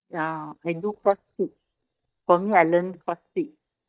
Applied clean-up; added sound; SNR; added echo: neural mask model DeepFilterNet 3.